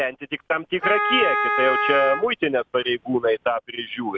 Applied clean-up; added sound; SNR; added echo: none; Wind instrument, woodwind instrument; 1 dB; none.